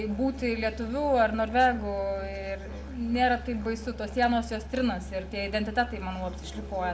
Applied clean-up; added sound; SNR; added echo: none; Musical instrument; 11 dB; reverberation time 0.4 s.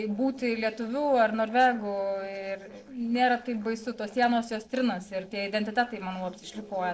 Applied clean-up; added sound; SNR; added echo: neural separator model SepFormer DNS4.